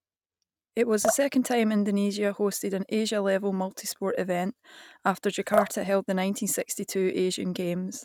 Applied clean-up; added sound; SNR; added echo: neural mask model RNNoise.